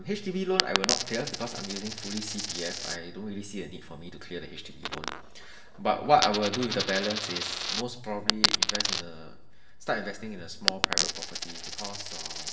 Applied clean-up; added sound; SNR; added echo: none; Coin (dropping); 1 dB; reverberation time 0.9 s.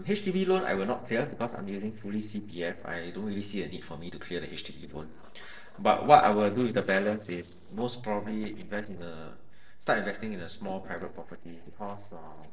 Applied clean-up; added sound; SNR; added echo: neural separator model SepFormer DNS4.